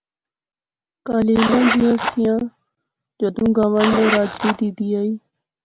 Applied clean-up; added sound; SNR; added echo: none; Zipper (clothing); 3 dB; none.